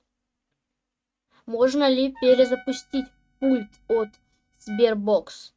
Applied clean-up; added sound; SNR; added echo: neural mask model RNNoise.